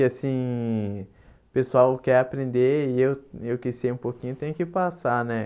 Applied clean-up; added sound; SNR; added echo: none; none; none; none.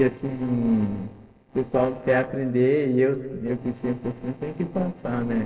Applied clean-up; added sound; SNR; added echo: neural separator model SepFormer DNS4.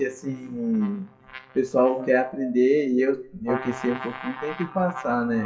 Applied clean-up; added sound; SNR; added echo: classical method WPE with log-MMSE.